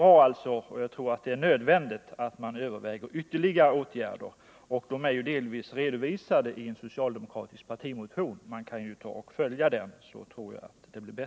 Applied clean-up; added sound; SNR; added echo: none; none; none; none.